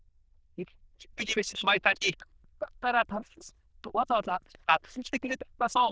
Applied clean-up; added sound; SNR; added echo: neural diffusion model UNIVERSE++.